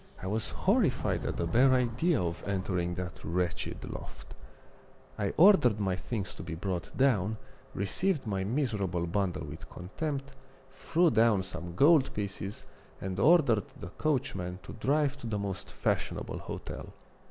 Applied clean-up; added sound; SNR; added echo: none; Subway, metro, underground; 18 dB; none.